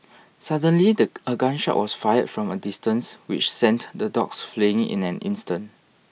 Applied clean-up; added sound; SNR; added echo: none; none; none; none.